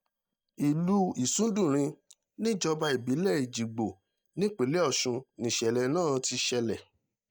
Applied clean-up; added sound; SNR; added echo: neural mask model DeepFilterNet 3.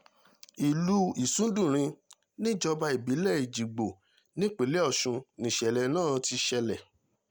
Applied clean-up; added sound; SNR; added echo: none; none; none; none.